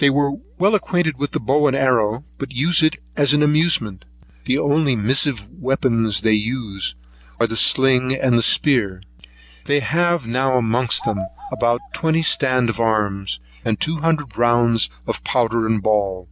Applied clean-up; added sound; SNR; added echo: none; Bird vocalization, bird call, bird song; 14 dB; none.